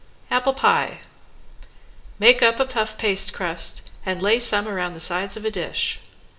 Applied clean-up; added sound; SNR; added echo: none; Rain; 16 dB; reverberation time 0.5 s.